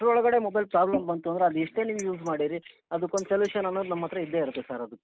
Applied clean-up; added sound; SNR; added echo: neural mask model Resemble Enhance denoiser.